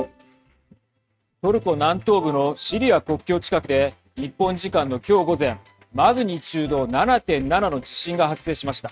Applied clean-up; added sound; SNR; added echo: neural mask model RNNoise.